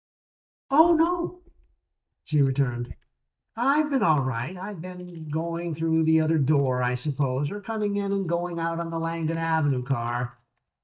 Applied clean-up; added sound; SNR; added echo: neural mask model DeepFilterNet 3.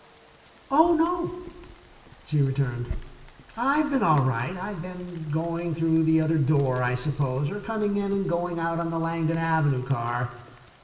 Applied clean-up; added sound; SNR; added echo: none; Rain; 20 dB; reverberation time 1.1 s.